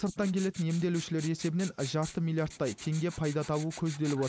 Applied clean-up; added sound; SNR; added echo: neural mask model Resemble Enhance denoiser.